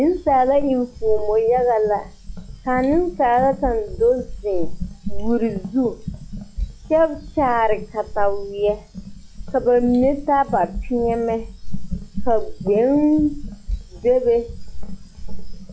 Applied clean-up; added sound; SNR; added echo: classical method log-MMSE.